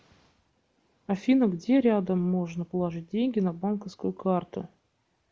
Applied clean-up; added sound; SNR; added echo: none; none; none; none.